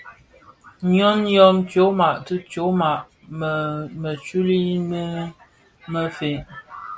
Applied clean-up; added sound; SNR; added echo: none; none; none; none.